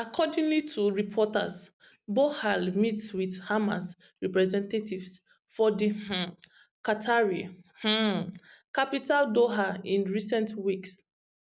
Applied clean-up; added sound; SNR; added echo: none; none; none; none.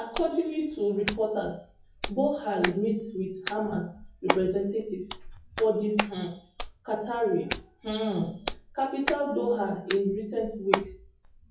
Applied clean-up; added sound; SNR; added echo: classical method WPE with log-MMSE.